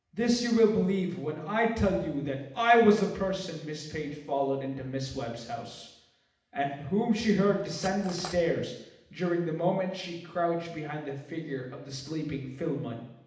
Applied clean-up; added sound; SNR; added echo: none; Cutlery, silverware; 15 dB; reverberation time 0.8 s.